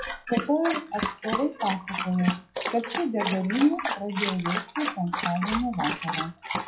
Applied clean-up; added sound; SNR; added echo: classical method WPE with log-MMSE.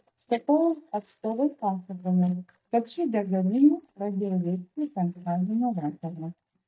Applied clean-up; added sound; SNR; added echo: neural mask model DeepFilterNet 3.